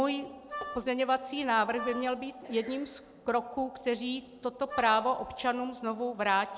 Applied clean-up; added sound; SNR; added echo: none; Wind instrument, woodwind instrument; 11 dB; none.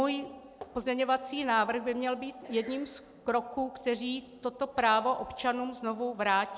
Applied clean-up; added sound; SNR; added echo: none; none; none; none.